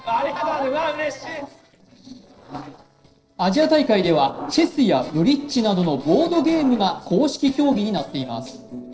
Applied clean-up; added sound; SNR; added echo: neural separator model SepFormer DNS4.